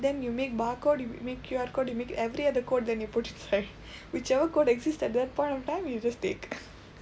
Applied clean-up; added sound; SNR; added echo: none; none; none; none.